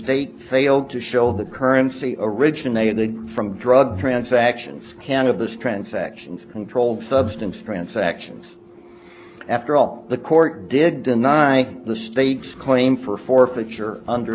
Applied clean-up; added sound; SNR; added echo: none; Breathing; 12 dB; none.